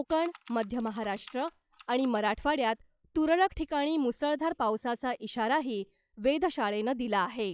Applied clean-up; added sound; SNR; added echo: classical method log-MMSE.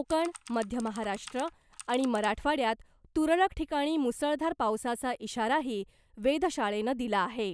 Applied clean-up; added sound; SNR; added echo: none; Computer keyboard; 19 dB; none.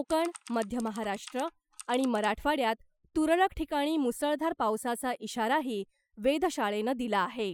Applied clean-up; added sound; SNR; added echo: classical method Wiener filter.